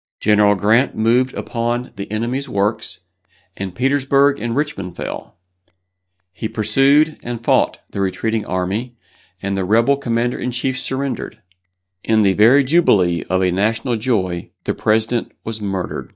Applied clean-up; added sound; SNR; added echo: neural mask model DeepFilterNet 3.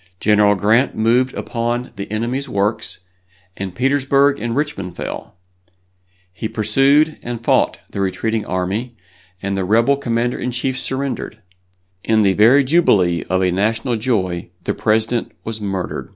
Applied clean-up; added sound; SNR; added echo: none; none; none; none.